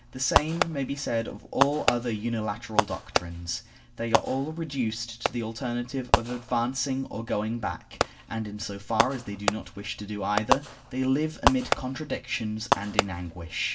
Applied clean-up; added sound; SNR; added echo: none; Fireworks; 1 dB; reverberation time 0.2 s.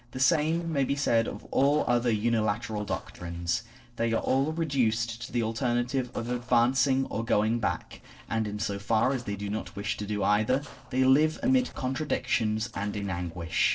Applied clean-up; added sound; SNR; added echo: neural separator model SepFormer DNS4.